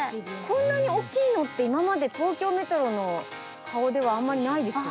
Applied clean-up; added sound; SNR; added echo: none; none; none; none.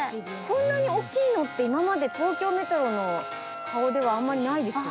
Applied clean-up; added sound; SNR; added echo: none; Wind instrument, woodwind instrument; 12 dB; none.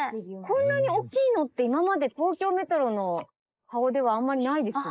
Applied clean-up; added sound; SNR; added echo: neural mask model Resemble Enhance denoiser.